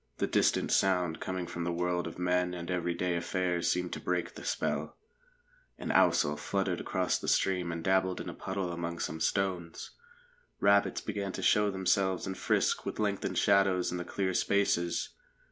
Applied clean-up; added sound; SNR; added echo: none; none; none; none.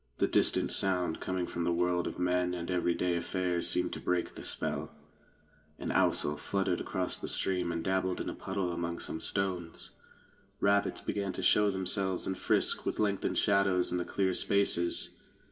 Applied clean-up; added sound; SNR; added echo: none; none; none; reverberation time 2.5 s.